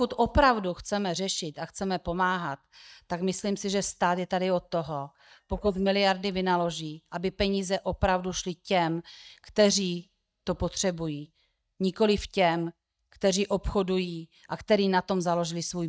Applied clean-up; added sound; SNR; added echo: neural mask model DeepFilterNet 3.